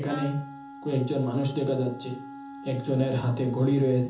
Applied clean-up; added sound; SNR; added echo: none; Wind instrument, woodwind instrument; 15 dB; reverberation time 0.6 s.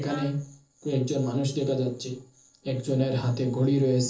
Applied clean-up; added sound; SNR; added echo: neural separator model SepFormer DNS4.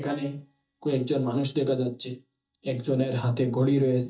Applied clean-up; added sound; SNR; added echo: neural mask model DeepFilterNet 3.